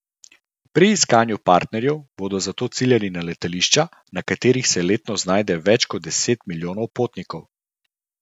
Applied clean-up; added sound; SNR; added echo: none; none; none; none.